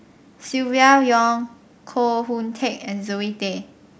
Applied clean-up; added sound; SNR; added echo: none; none; none; none.